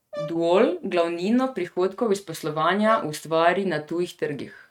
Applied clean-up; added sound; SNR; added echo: neural mask model RNNoise.